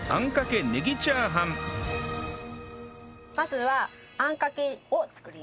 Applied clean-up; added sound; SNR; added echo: none; none; none; none.